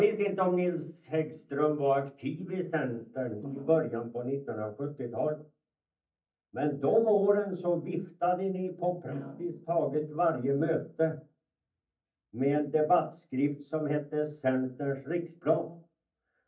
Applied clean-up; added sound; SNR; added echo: neural mask model DeepFilterNet 3.